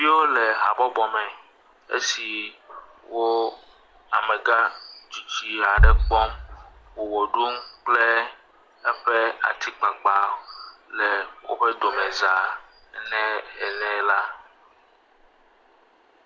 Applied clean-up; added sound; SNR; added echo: none; Bass drum; 6 dB; none.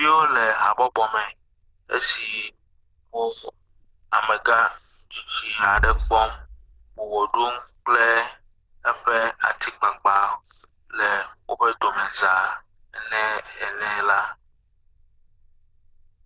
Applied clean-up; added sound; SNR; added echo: neural diffusion model UNIVERSE++.